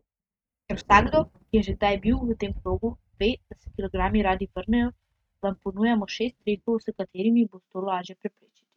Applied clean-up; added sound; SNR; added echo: neural mask model RNNoise.